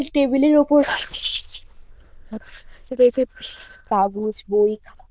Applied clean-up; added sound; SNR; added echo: neural diffusion model UNIVERSE++.